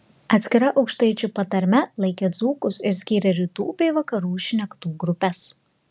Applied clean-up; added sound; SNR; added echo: none; none; none; none.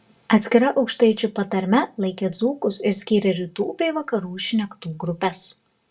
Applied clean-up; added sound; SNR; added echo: none; none; none; reverberation time 0.2 s.